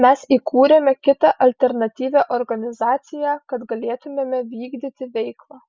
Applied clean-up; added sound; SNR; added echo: none; none; none; none.